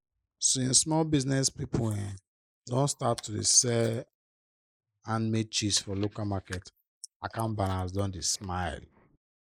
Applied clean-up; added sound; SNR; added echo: neural mask model Resemble Enhance denoiser.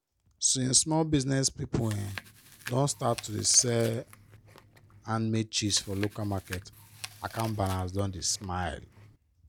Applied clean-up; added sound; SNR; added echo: none; Chewing, mastication; 17 dB; none.